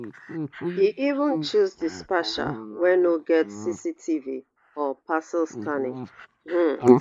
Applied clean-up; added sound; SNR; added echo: neural mask model Resemble Enhance denoiser.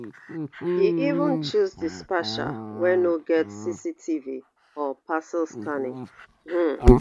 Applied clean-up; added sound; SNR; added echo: none; Dog; 0 dB; none.